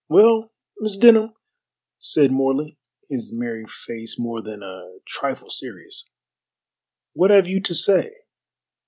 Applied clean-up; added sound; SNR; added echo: none; none; none; none.